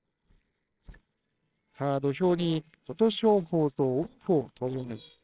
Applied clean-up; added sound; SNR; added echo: neural separator model SepFormer WHAMR!.